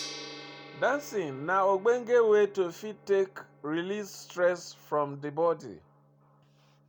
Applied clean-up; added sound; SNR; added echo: none; Gong; 20 dB; none.